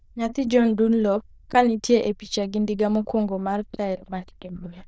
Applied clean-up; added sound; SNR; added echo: neural diffusion model UNIVERSE++.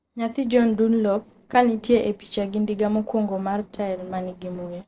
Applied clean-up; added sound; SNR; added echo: neural separator model SepFormer DNS4.